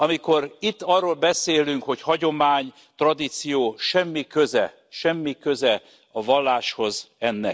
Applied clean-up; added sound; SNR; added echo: none; none; none; none.